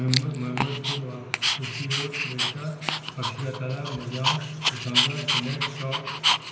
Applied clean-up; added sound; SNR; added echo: none; Dog; -2 dB; reverberation time 0.9 s.